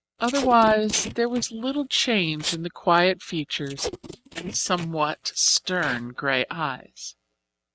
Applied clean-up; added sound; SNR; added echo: neural mask model RNNoise.